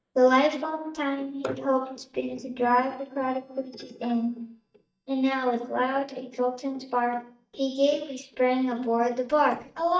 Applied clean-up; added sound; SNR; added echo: neural mask model DeepFilterNet 3.